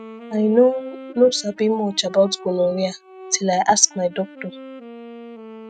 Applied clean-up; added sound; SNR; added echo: neural mask model RNNoise.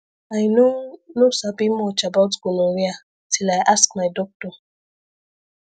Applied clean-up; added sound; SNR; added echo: none; none; none; none.